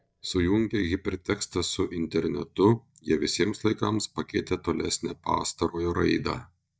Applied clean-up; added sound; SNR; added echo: neural mask model DeepFilterNet 3.